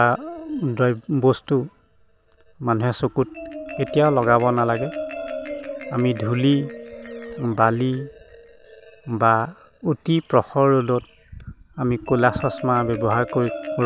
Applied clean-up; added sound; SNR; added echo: none; Marimba, xylophone; 13 dB; none.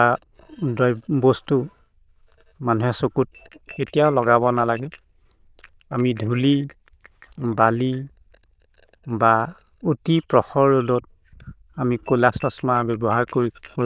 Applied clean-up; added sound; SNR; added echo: neural diffusion model UNIVERSE++.